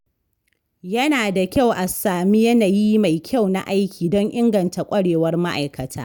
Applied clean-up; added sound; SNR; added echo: none; none; none; none.